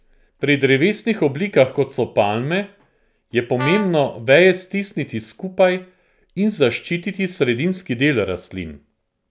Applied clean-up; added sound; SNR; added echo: none; Brass instrument; 11 dB; none.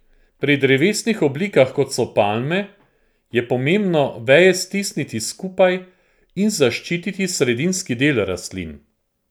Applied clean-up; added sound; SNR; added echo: none; none; none; none.